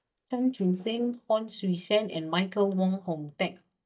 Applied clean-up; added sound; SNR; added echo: neural mask model DeepFilterNet 3.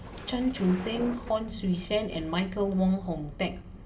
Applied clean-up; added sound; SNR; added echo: none; Thunder; 17 dB; reverberation time 0.5 s.